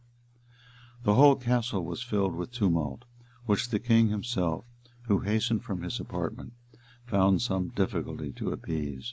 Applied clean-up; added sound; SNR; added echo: none; none; none; none.